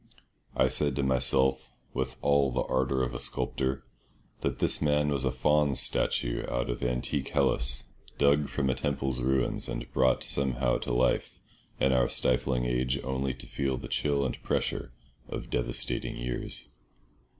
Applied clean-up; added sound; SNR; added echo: none; none; none; none.